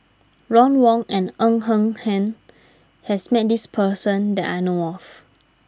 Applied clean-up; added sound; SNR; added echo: none; none; none; none.